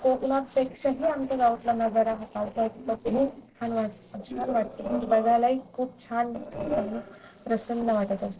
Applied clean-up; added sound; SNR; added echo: neural separator model SepFormer DNS4.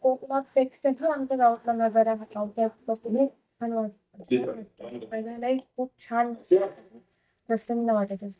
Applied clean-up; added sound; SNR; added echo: neural mask model DeepFilterNet 3.